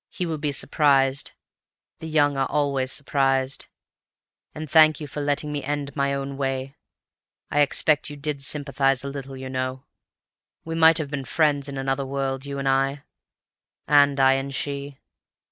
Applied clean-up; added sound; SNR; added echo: none; none; none; none.